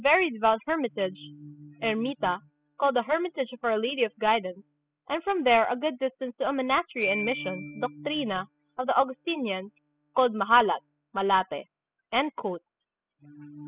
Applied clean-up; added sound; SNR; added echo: classical method spectral subtraction.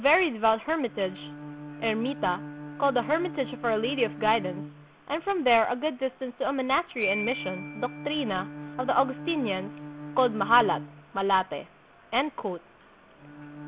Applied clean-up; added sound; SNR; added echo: none; Glockenspiel + Bowed string instrument; 12 dB; none.